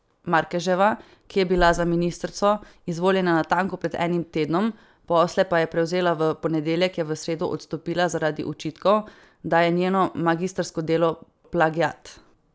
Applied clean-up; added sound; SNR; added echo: none; none; none; none.